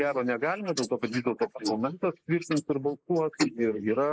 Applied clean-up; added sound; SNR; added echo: neural mask model Resemble Enhance denoiser.